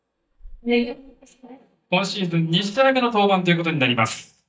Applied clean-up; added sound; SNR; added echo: neural mask model DeepFilterNet 3.